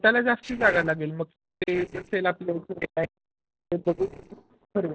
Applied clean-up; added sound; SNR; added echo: neural separator model SepFormer DNS4.